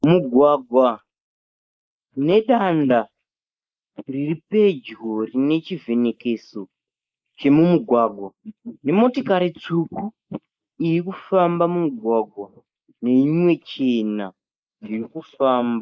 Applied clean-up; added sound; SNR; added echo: neural mask model Resemble Enhance denoiser.